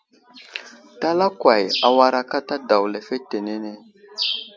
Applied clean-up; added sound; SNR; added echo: none; none; none; none.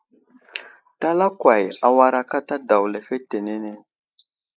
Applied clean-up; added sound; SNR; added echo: neural mask model Resemble Enhance denoiser.